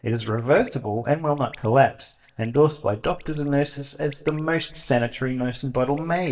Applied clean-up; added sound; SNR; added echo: neural mask model DeepFilterNet 3.